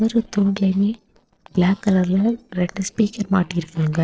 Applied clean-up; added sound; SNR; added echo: neural separator model SepFormer DNS4.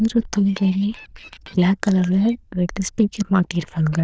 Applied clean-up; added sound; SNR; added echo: neural diffusion model UNIVERSE++.